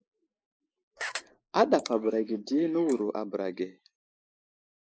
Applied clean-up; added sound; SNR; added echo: neural mask model Resemble Enhance denoiser.